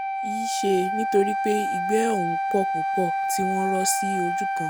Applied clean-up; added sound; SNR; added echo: none; Wind instrument, woodwind instrument; -1 dB; none.